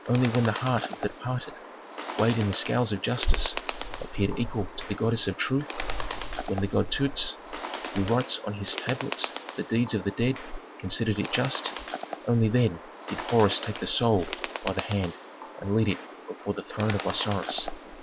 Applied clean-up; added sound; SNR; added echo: none; Bird; 9 dB; none.